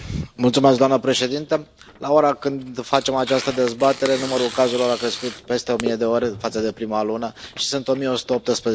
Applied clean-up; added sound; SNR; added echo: none; Tearing; 15 dB; none.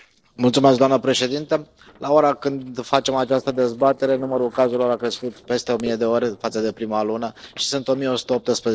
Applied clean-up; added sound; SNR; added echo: neural separator model SepFormer DNS4.